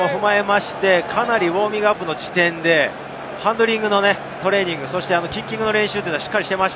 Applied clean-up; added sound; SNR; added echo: none; none; none; none.